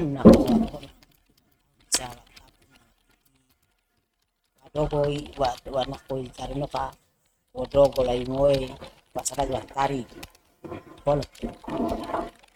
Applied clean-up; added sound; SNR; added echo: neural mask model RNNoise.